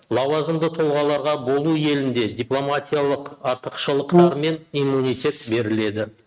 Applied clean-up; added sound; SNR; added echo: neural mask model RNNoise.